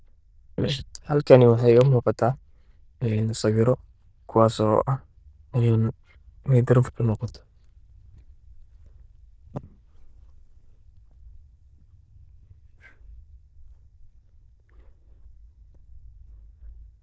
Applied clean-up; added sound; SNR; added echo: neural diffusion model UNIVERSE++.